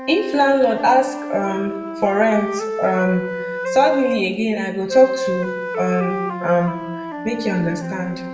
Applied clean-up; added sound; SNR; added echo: none; Wind instrument, woodwind instrument; 7 dB; reverberation time 0.8 s.